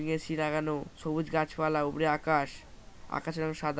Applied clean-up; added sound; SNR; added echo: none; none; none; none.